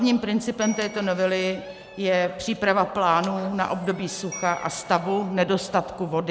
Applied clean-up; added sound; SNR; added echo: none; Squeak + Bell; 19 dB; none.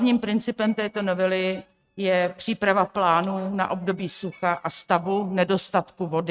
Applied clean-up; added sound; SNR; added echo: neural mask model RNNoise.